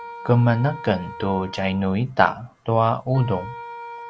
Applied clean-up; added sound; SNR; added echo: none; Wind instrument, woodwind instrument; 15 dB; none.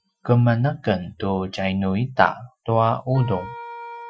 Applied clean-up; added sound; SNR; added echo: classical method Wiener filter.